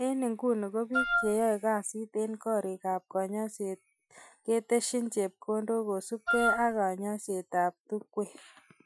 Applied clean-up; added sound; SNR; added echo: classical method Wiener filter.